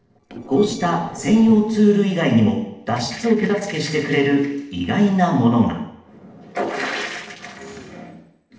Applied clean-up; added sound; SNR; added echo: neural separator model SepFormer DNS4.